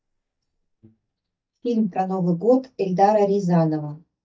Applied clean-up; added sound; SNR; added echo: neural mask model DeepFilterNet 3.